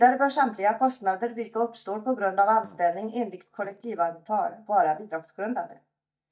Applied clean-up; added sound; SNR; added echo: neural mask model DeepFilterNet 3.